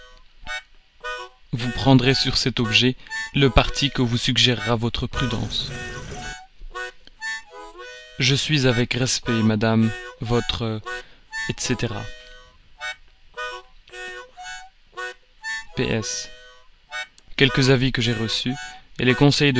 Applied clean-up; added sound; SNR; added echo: none; Harmonica + Sink (filling or washing); 13 dB; none.